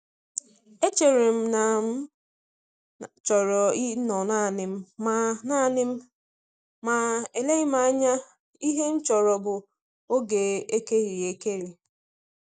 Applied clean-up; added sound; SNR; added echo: none; none; none; none.